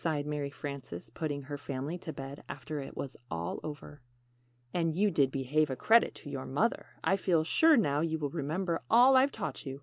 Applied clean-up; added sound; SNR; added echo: none; none; none; none.